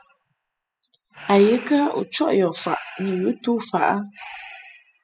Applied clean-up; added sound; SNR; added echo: classical method spectral subtraction.